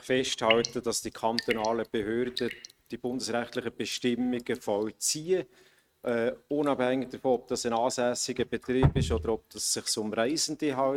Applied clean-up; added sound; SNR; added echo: neural mask model RNNoise.